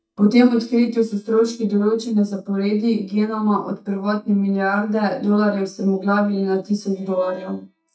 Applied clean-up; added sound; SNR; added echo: neural mask model DeepFilterNet 3.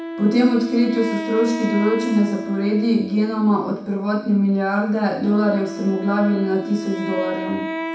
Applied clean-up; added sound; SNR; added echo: none; Wind instrument, woodwind instrument; 9 dB; reverberation time 0.6 s.